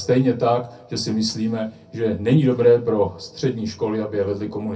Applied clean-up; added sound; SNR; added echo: none; none; none; reverberation time 0.3 s.